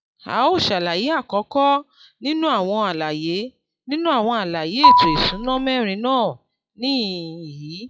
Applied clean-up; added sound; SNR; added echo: classical method log-MMSE.